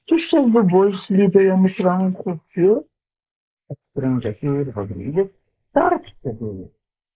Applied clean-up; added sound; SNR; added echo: neural mask model Resemble Enhance denoiser.